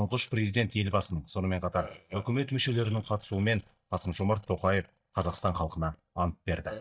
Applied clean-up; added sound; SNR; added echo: neural mask model DeepFilterNet 3.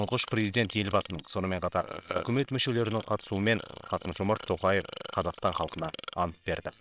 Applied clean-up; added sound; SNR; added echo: neural separator model SepFormer WHAMR!.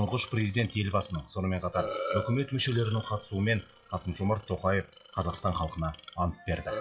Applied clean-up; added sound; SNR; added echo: classical method WPE with log-MMSE.